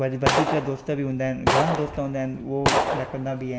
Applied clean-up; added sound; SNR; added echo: none; Gunshot, gunfire; -1 dB; none.